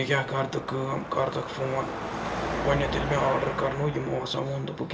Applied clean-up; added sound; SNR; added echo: none; Car passing by / Traffic noise, roadway noise / Engine; 5 dB; reverberation time 1.6 s.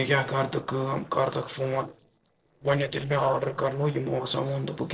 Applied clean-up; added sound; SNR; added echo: neural separator model SepFormer DNS4.